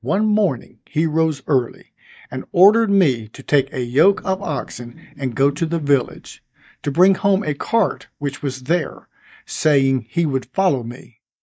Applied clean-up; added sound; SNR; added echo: neural mask model DeepFilterNet 3.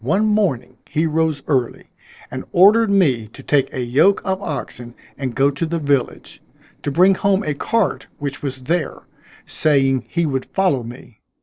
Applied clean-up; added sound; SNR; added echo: neural separator model SepFormer DNS4.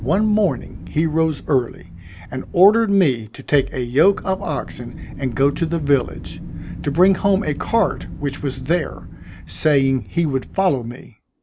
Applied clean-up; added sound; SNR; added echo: none; Bass drum + Wind; 13 dB; none.